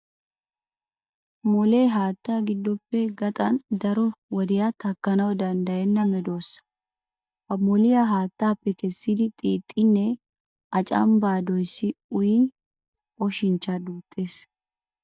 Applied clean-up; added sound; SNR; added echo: neural mask model DeepFilterNet 3.